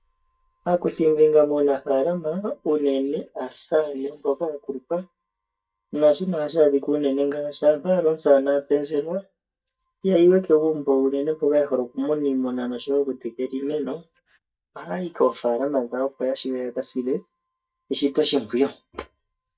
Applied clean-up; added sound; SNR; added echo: neural mask model DeepFilterNet 3.